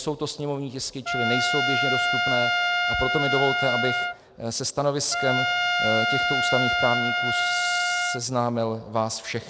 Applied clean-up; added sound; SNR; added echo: none; Trumpet; -3 dB; none.